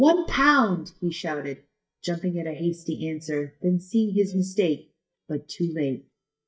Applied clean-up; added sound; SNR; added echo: neural mask model DeepFilterNet 3.